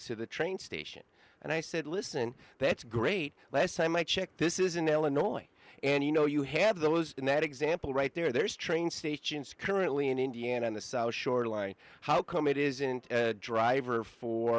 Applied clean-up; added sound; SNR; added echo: none; none; none; none.